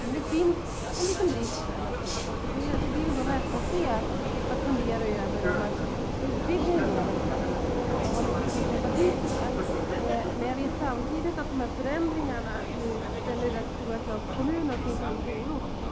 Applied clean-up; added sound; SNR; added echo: none; Vehicle; -2 dB; none.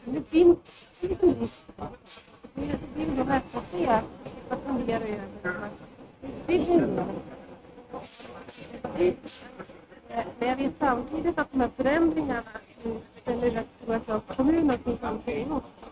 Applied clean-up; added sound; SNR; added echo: neural mask model RNNoise.